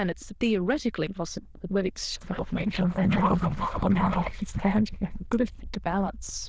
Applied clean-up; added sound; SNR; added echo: neural diffusion model UNIVERSE++.